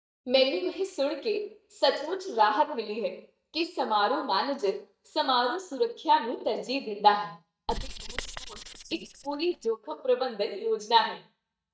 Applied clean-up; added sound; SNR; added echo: neural mask model DeepFilterNet 3.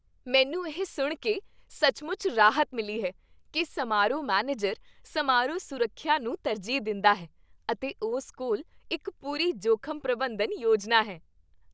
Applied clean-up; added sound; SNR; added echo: none; none; none; none.